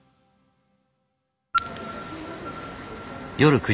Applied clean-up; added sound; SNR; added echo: none; none; none; none.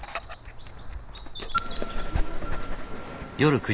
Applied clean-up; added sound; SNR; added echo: none; Dog; -2 dB; none.